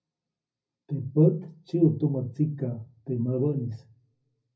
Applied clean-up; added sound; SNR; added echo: none; none; none; reverberation time 0.4 s.